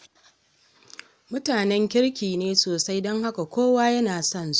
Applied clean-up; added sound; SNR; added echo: none; none; none; none.